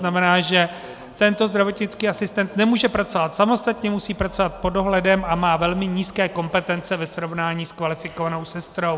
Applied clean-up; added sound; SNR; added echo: none; none; none; none.